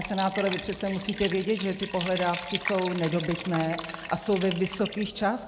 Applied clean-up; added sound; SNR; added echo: none; Liquid; 8 dB; none.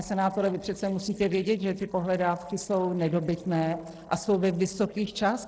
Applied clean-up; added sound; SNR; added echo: neural separator model SepFormer DNS4.